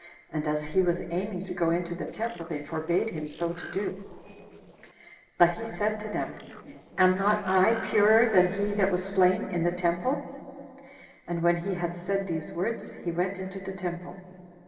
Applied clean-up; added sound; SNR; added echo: neural separator model SepFormer DNS4.